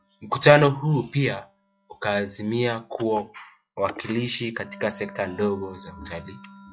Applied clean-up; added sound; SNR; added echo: classical method log-MMSE.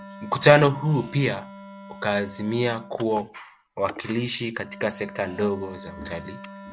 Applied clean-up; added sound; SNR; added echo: none; Wind instrument, woodwind instrument; 18 dB; none.